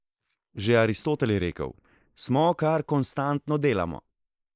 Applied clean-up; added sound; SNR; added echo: neural mask model Resemble Enhance denoiser.